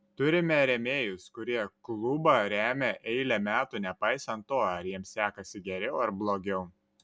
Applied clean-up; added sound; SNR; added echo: none; none; none; none.